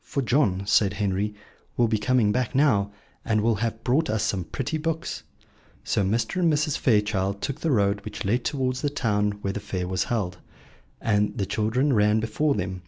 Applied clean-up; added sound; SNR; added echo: none; none; none; none.